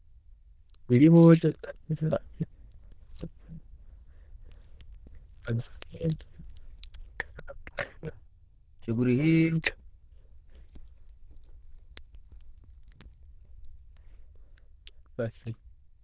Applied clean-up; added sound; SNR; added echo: neural diffusion model UNIVERSE++.